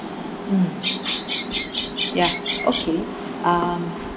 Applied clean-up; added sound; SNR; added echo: none; Bird vocalization, bird call, bird song; 1 dB; none.